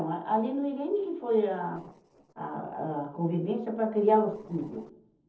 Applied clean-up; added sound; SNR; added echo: neural separator model SepFormer DNS4.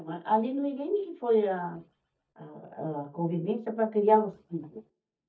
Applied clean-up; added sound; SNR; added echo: neural mask model DeepFilterNet 3.